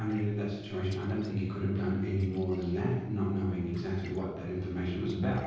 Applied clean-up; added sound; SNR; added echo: neural separator model SepFormer DNS4.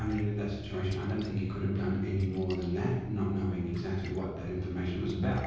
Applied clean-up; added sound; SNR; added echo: none; Splash, splatter; 14 dB; reverberation time 1.3 s.